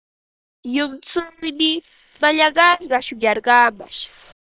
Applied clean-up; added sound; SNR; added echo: neural separator model SepFormer WHAM!.